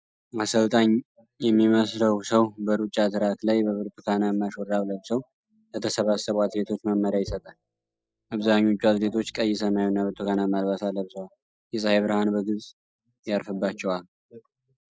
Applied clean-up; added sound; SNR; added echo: neural mask model DeepFilterNet 3.